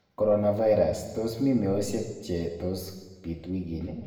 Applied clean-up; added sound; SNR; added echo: none; none; none; reverberation time 1.2 s.